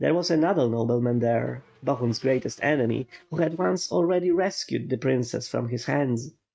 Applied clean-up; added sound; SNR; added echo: neural mask model RNNoise.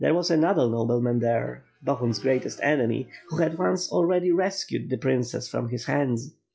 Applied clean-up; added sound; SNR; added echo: classical method log-MMSE.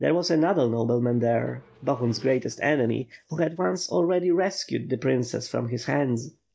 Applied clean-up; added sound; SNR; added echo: neural mask model DeepFilterNet 3.